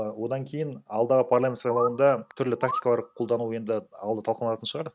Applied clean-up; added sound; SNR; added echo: neural mask model RNNoise.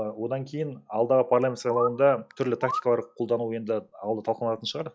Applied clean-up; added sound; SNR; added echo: classical method log-MMSE.